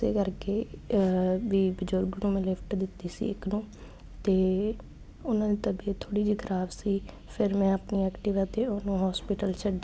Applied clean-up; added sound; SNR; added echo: none; none; none; none.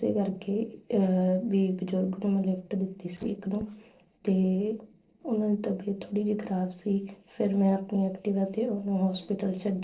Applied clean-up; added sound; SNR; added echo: neural separator model SepFormer DNS4.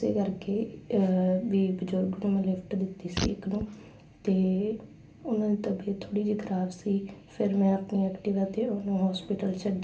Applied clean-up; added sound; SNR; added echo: none; Fart; 10 dB; reverberation time 0.3 s.